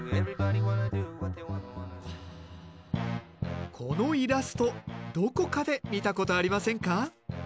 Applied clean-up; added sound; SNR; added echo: none; none; none; none.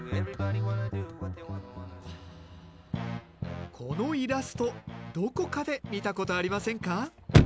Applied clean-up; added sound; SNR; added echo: none; Chirp, tweet / Slam / Car; 1 dB; none.